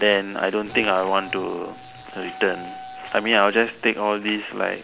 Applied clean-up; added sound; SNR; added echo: none; Wind instrument, woodwind instrument; 16 dB; none.